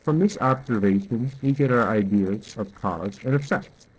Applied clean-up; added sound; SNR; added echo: neural separator model SepFormer DNS4.